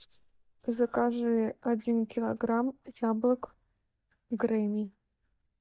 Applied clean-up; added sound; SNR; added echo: neural mask model DeepFilterNet 3.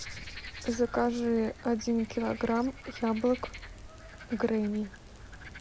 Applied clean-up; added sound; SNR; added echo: none; Frog; 14 dB; none.